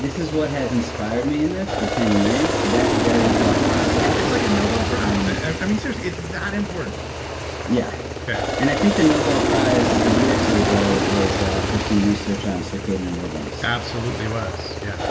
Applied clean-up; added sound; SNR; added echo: none; Aircraft; -1 dB; reverberation time 1.5 s.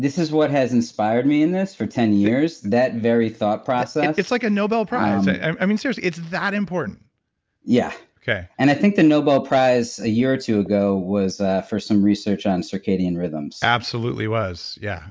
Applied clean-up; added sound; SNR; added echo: none; none; none; none.